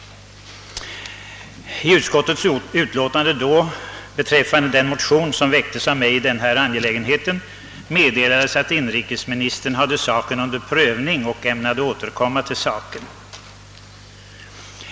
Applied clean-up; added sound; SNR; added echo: none; none; none; none.